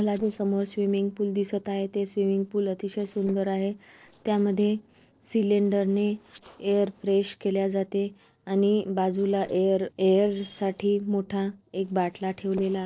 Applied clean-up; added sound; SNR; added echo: neural separator model SepFormer DNS4.